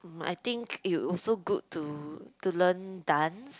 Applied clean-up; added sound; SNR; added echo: none; none; none; none.